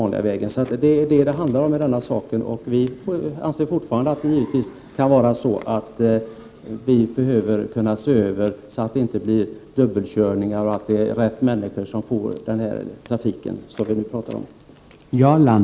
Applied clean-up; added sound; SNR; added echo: none; none; none; none.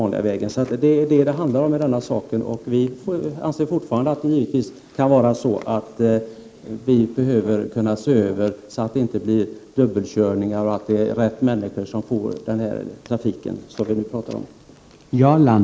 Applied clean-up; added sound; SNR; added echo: neural mask model Resemble Enhance denoiser.